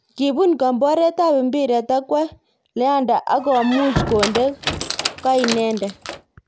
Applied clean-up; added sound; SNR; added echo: none; Squeak; 7 dB; none.